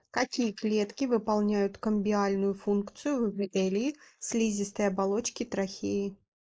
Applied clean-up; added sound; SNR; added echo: neural mask model Resemble Enhance denoiser.